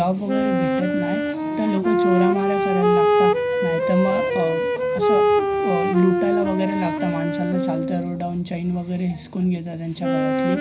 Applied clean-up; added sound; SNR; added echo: none; Wind instrument, woodwind instrument; -3 dB; reverberation time 0.4 s.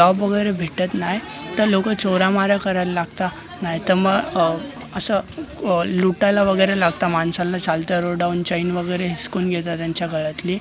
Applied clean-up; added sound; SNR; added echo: none; none; none; none.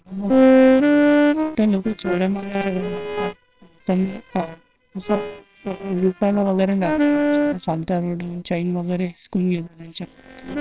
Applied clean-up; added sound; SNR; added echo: neural separator model SepFormer WHAMR!.